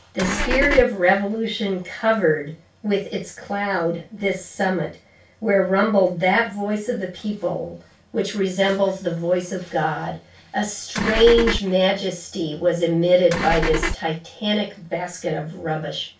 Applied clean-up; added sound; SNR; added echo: none; Engine / Car; 0 dB; reverberation time 0.2 s.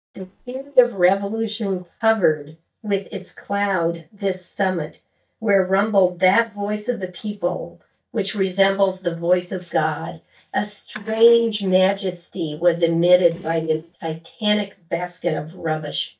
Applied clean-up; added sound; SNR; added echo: neural mask model DeepFilterNet 3.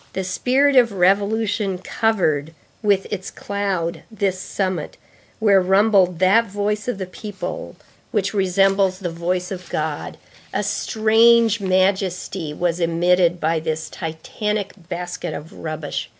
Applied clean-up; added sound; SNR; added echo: none; none; none; none.